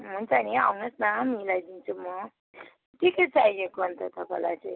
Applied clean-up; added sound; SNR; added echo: none; none; none; none.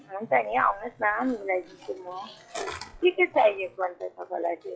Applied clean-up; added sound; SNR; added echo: classical method log-MMSE.